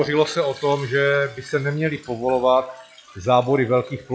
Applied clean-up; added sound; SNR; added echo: classical method log-MMSE.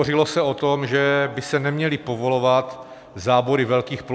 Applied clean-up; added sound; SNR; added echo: none; none; none; none.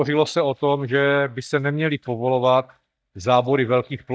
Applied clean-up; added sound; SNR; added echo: neural mask model DeepFilterNet 3.